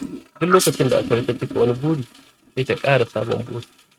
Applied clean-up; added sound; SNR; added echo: neural mask model RNNoise.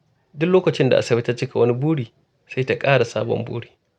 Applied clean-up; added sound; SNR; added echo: none; none; none; none.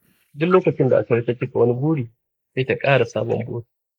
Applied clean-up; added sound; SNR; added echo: neural mask model Resemble Enhance denoiser.